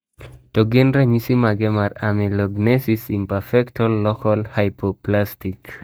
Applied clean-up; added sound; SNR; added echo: neural mask model DeepFilterNet 3.